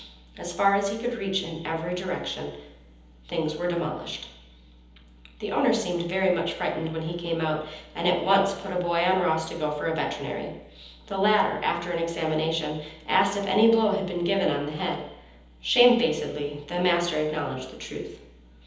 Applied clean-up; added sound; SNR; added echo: none; none; none; reverberation time 1.3 s.